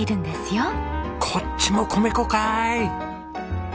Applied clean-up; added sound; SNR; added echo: none; Engine; 18 dB; none.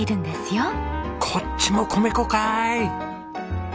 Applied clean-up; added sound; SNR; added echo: none; none; none; none.